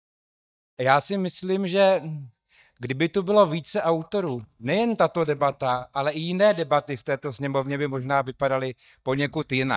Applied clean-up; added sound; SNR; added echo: neural mask model DeepFilterNet 3.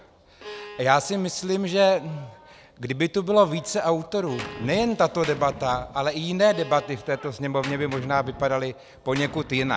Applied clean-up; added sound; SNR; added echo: none; Bowed string instrument + Gunshot, gunfire; 17 dB; none.